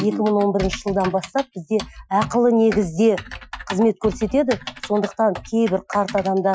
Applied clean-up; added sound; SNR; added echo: classical method Wiener filter.